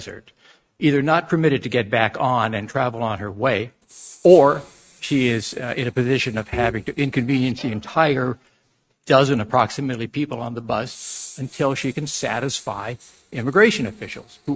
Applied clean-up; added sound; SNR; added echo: neural mask model RNNoise.